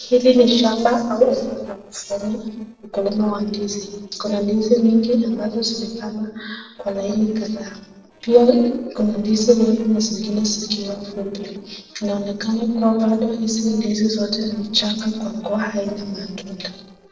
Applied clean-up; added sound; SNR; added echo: neural separator model SepFormer DNS4.